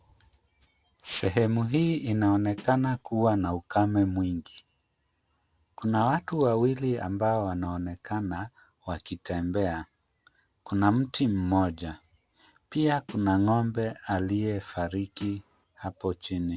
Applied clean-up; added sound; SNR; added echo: none; Snare drum; 20 dB; none.